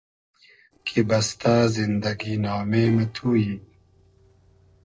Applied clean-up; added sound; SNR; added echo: neural separator model SepFormer DNS4.